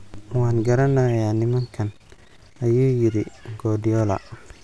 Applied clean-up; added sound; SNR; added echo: none; none; none; none.